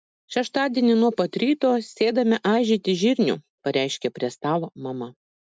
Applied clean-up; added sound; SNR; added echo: none; none; none; none.